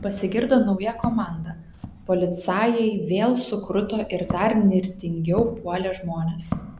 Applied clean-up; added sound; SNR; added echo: none; Walk, footsteps; 13 dB; none.